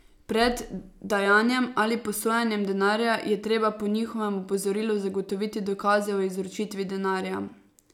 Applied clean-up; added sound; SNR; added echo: none; none; none; none.